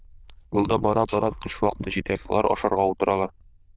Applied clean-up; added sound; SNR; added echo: neural diffusion model UNIVERSE++.